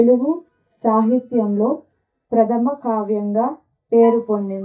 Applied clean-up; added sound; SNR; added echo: neural mask model DeepFilterNet 3.